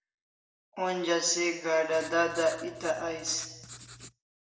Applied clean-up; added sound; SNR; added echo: none; Writing; 16 dB; reverberation time 0.9 s.